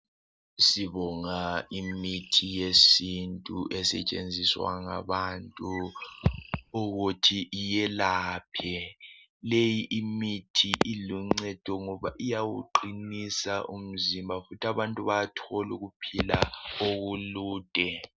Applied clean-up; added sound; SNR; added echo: none; Bird; 19 dB; none.